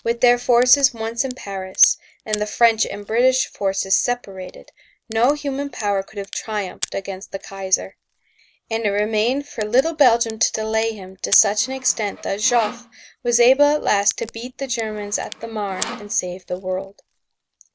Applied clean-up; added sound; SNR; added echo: none; Crack + Sawing; 18 dB; none.